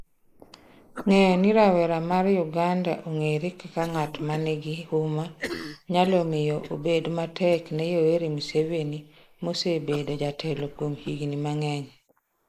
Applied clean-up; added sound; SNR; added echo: neural mask model Resemble Enhance denoiser.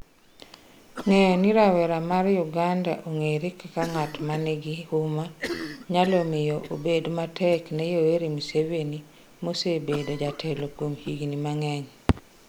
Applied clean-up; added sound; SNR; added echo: none; Cough; 17 dB; none.